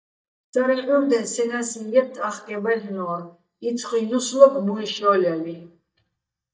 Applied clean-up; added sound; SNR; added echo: neural mask model DeepFilterNet 3.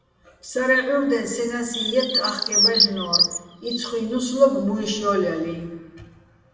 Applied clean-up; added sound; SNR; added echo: none; Bird; 0 dB; reverberation time 1.3 s.